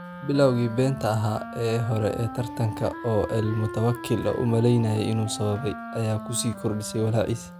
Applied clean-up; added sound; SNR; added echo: none; Wind instrument, woodwind instrument; 12 dB; none.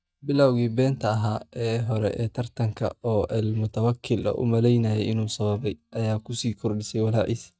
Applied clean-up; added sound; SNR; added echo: neural mask model DeepFilterNet 3.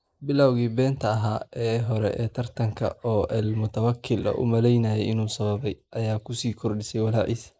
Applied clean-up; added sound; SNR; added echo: neural mask model Resemble Enhance denoiser.